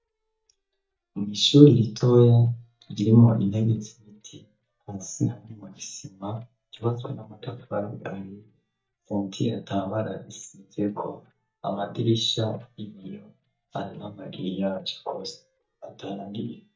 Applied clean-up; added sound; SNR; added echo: neural mask model DeepFilterNet 3.